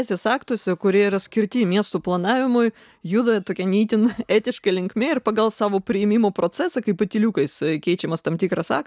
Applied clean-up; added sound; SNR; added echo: none; none; none; none.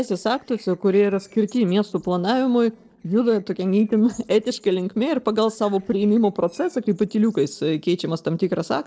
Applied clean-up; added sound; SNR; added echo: neural separator model SepFormer DNS4.